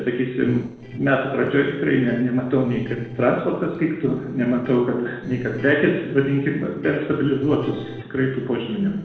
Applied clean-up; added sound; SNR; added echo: neural separator model SepFormer DNS4.